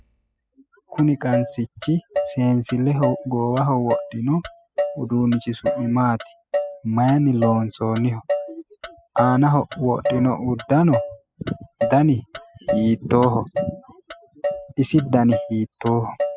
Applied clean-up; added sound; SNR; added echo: classical method spectral subtraction.